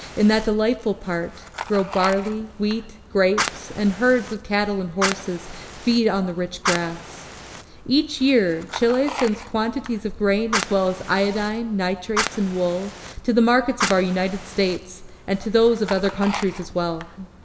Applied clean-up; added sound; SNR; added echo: none; Fire; 10 dB; reverberation time 1.2 s.